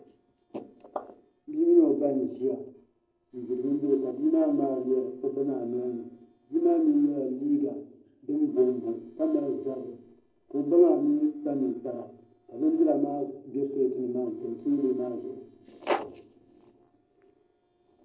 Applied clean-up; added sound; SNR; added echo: neural separator model SepFormer DNS4.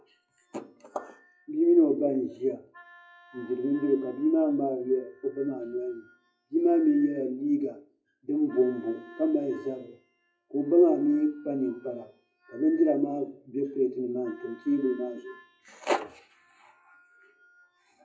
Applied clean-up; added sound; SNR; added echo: classical method WPE with log-MMSE.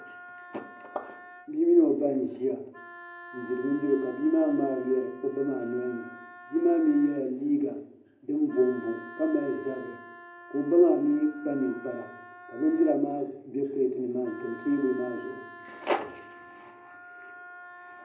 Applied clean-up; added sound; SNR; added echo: none; Wind instrument, woodwind instrument; 19 dB; reverberation time 0.5 s.